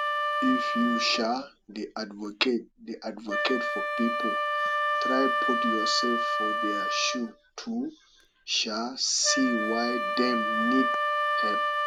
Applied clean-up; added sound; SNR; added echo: none; Wind instrument, woodwind instrument; -1 dB; none.